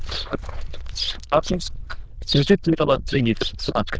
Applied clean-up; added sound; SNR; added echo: neural diffusion model UNIVERSE++.